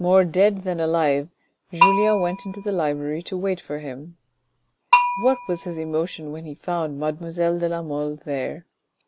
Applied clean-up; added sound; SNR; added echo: none; Bell; 3 dB; none.